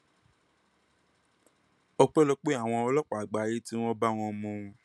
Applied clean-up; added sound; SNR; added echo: none; none; none; none.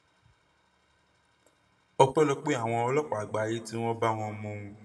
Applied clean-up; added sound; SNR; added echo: none; none; none; reverberation time 1.3 s.